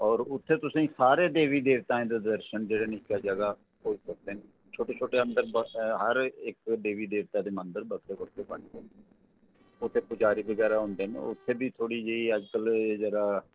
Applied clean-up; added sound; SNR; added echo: neural separator model SepFormer DNS4.